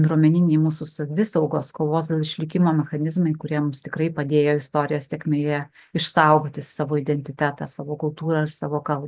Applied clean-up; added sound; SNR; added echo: none; none; none; none.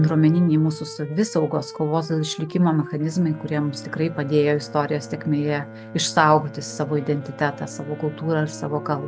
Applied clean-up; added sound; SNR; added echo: none; Wind instrument, woodwind instrument + Bowed string instrument; 15 dB; none.